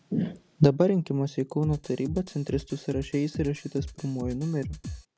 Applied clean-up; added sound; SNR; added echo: none; Drum kit; 12 dB; none.